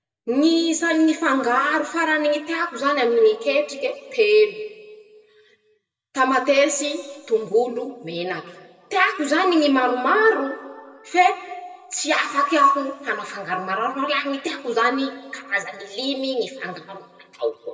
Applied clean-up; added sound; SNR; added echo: none; none; none; reverberation time 1.5 s.